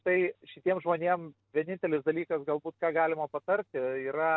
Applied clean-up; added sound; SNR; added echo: none; none; none; none.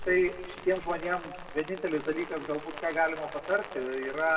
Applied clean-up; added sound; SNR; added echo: none; Rain; 13 dB; reverberation time 1.9 s.